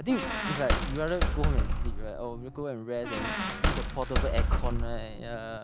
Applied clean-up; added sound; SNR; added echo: none; Squeak; -5 dB; none.